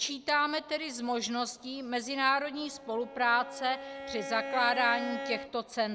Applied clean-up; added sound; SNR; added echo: none; Bowed string instrument; 11 dB; none.